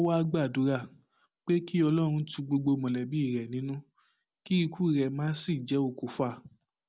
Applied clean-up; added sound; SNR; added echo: none; none; none; none.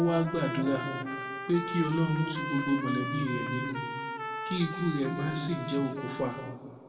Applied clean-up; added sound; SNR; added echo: none; Trumpet; 7 dB; reverberation time 1.7 s.